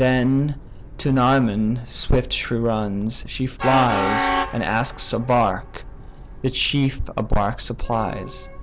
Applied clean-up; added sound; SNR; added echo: none; Train; 8 dB; none.